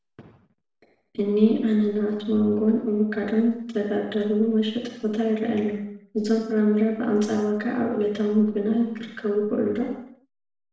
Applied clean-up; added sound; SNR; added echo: none; none; none; reverberation time 0.6 s.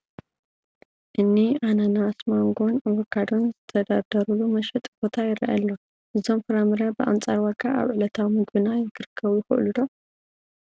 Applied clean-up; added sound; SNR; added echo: none; none; none; none.